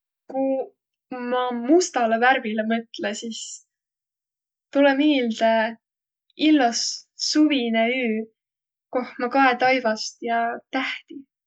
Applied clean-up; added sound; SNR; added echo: none; none; none; none.